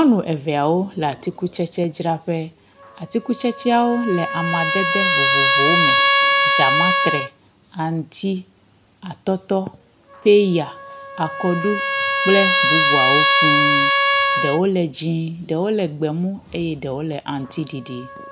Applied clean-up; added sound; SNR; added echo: none; Trumpet; 0 dB; none.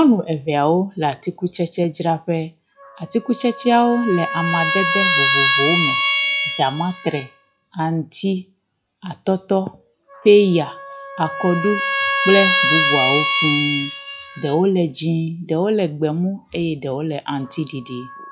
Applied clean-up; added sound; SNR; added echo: classical method log-MMSE.